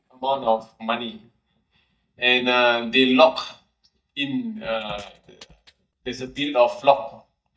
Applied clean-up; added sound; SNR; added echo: neural mask model DeepFilterNet 3.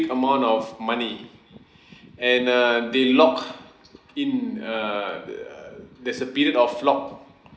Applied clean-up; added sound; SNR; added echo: none; none; none; none.